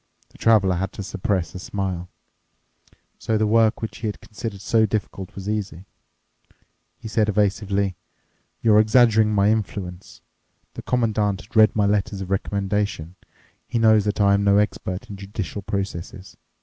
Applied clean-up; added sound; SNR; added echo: none; none; none; none.